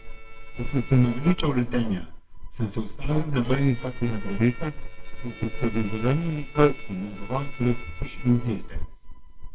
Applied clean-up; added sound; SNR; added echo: neural separator model SepFormer WHAMR!.